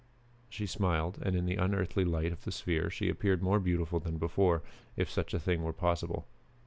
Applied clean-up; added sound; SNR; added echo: none; none; none; none.